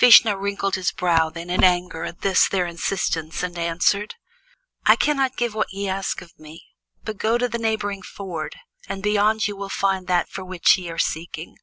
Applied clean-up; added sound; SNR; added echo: none; none; none; none.